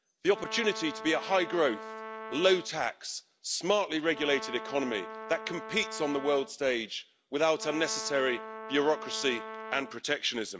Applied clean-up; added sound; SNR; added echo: none; Brass instrument; 11 dB; none.